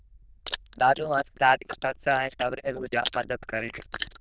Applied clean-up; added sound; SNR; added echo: neural diffusion model UNIVERSE++.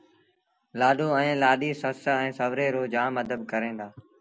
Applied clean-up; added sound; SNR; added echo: none; none; none; none.